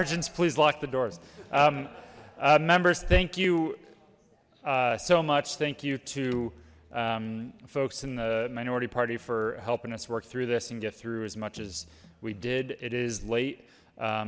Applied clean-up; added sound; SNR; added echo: none; none; none; none.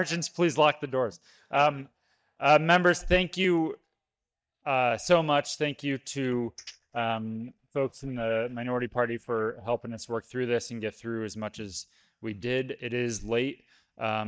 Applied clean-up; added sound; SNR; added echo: neural mask model DeepFilterNet 3.